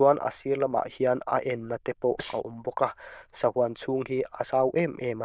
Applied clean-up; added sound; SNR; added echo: neural diffusion model UNIVERSE++.